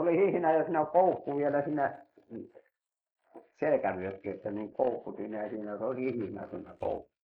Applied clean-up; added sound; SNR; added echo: neural mask model Resemble Enhance denoiser.